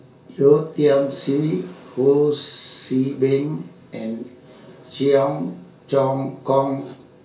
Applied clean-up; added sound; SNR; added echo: none; none; none; reverberation time 0.2 s.